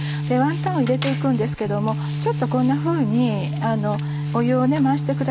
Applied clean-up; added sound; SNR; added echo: none; Organ; 3 dB; none.